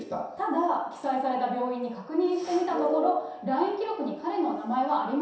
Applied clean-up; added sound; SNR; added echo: none; none; none; reverberation time 0.7 s.